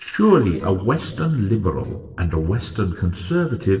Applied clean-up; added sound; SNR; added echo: neural separator model SepFormer DNS4.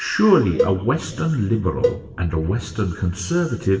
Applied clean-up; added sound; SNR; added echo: none; Cowbell; 7 dB; reverberation time 1.2 s.